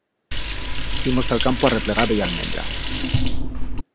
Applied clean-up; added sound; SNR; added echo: none; Liquid; -4 dB; none.